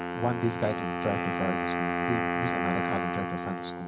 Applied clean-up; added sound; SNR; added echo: none; Wind instrument, woodwind instrument; -2 dB; reverberation time 0.7 s.